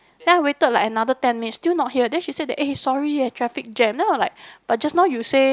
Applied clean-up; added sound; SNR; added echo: none; none; none; none.